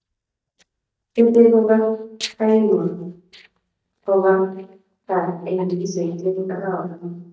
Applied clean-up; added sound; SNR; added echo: neural mask model DeepFilterNet 3.